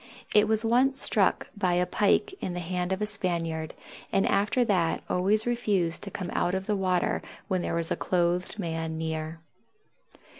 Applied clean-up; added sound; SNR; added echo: neural separator model SepFormer DNS4.